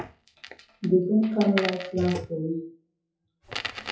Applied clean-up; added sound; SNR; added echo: classical method WPE with log-MMSE.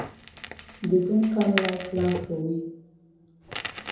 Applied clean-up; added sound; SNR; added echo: none; Crackle; 9 dB; reverberation time 2.7 s.